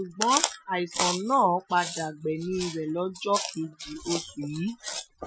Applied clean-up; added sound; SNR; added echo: classical method Wiener filter.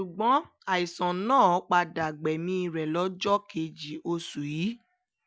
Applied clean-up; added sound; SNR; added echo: none; none; none; none.